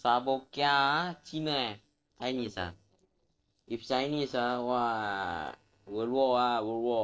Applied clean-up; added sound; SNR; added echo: neural separator model SepFormer DNS4.